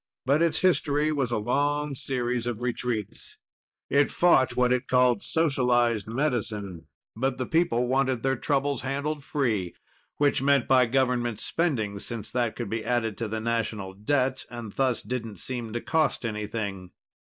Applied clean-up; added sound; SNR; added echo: neural mask model Resemble Enhance denoiser.